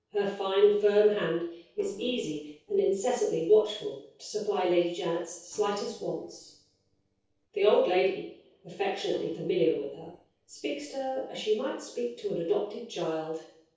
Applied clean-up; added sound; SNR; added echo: neural separator model SepFormer DNS4.